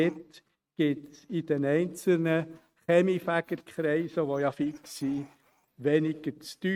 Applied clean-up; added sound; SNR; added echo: neural mask model RNNoise.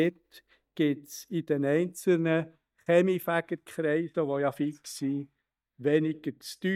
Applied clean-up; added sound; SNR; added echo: neural mask model DeepFilterNet 3.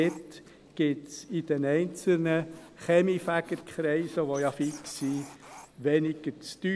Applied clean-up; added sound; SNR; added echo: none; Squeak; 19 dB; none.